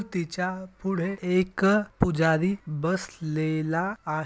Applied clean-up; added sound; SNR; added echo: none; none; none; none.